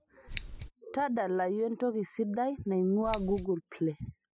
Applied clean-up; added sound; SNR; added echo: classical method spectral subtraction.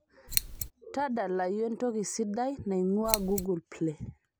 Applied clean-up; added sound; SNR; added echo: none; Scissors; 0 dB; none.